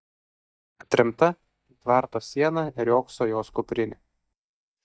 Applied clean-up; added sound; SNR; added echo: neural mask model DeepFilterNet 3.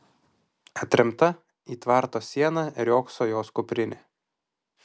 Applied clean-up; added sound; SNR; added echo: none; none; none; none.